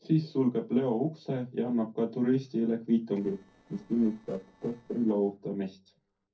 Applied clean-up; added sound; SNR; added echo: neural separator model SepFormer DNS4.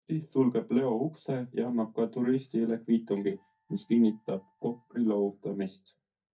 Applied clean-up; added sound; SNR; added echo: neural mask model DeepFilterNet 3.